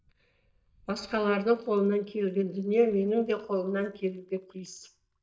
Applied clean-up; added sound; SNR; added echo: neural mask model DeepFilterNet 3.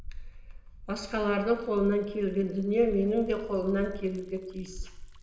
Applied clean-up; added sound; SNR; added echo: none; Liquid; 13 dB; reverberation time 0.9 s.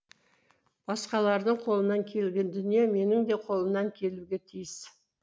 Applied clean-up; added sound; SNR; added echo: none; none; none; none.